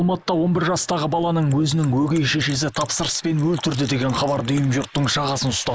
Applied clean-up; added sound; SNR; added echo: neural mask model Resemble Enhance denoiser.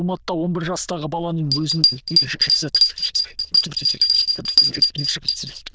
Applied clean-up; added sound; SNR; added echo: neural diffusion model UNIVERSE++.